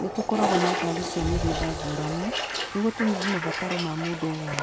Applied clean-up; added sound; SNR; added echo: none; Toilet flush; 1 dB; none.